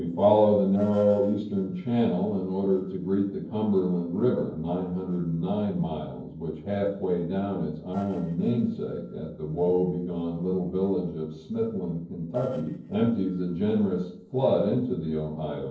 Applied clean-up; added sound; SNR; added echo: neural separator model SepFormer DNS4.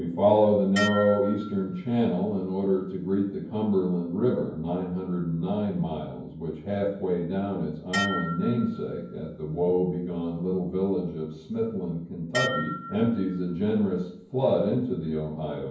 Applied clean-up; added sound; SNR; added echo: none; Dishes, pots, and pans; 10 dB; reverberation time 0.9 s.